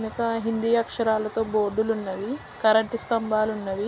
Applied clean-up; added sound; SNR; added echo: none; none; none; none.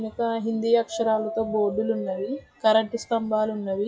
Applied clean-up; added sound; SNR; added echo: classical method WPE with log-MMSE.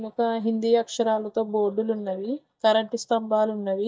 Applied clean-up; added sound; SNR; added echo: neural mask model DeepFilterNet 3.